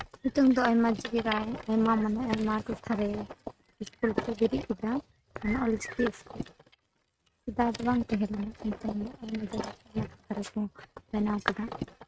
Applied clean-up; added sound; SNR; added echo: neural mask model RNNoise.